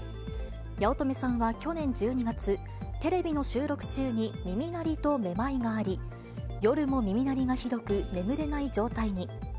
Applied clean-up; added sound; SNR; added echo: none; none; none; none.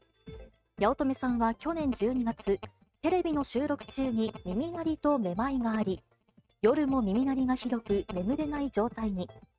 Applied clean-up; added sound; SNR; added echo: neural mask model RNNoise.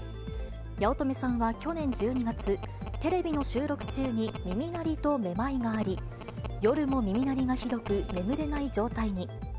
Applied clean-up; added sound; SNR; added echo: none; Telephone; 15 dB; none.